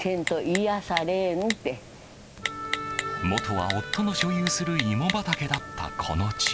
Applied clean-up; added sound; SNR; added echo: none; Typing; 8 dB; none.